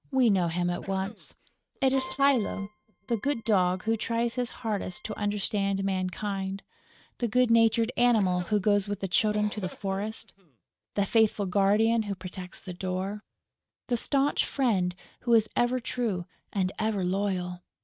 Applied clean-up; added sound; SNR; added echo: neural mask model RNNoise.